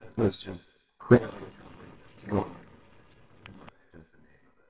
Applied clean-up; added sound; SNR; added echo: neural separator model SepFormer WHAMR!.